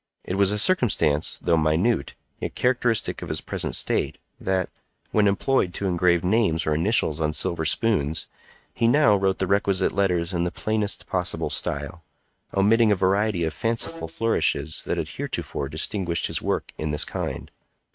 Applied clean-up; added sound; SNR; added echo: neural mask model RNNoise.